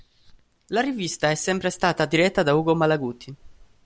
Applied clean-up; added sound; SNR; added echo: none; none; none; none.